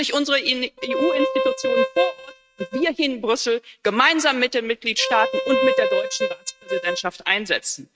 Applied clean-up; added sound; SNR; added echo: neural mask model RNNoise.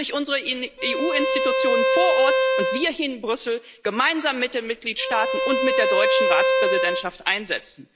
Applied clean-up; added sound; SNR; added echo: none; Bowed string instrument; -2 dB; none.